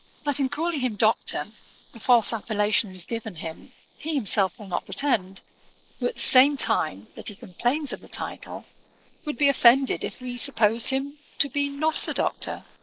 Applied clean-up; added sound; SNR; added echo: neural mask model Resemble Enhance denoiser.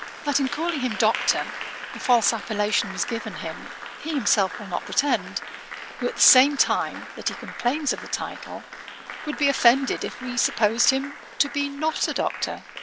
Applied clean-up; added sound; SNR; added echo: none; Applause; 11 dB; none.